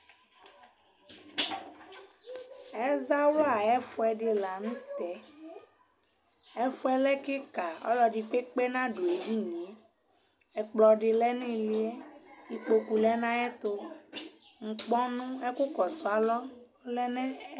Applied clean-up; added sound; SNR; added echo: none; none; none; none.